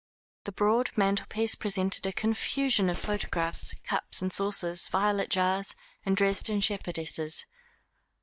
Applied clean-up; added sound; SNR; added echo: neural mask model DeepFilterNet 3.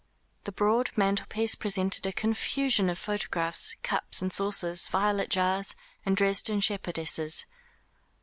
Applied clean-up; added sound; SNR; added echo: none; none; none; none.